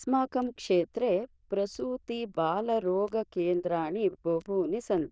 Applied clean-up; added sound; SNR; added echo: neural diffusion model UNIVERSE++.